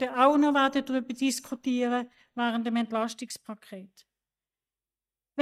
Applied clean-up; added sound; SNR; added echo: neural mask model DeepFilterNet 3.